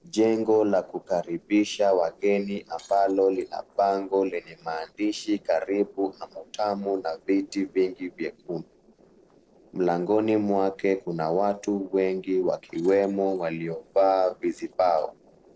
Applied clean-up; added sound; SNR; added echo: neural separator model SepFormer DNS4.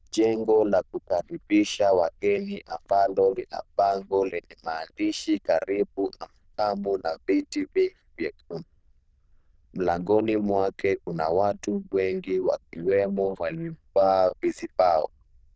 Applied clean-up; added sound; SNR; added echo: neural diffusion model UNIVERSE++.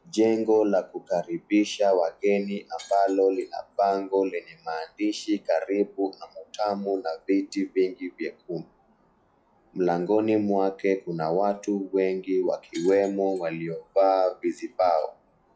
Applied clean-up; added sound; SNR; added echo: classical method log-MMSE.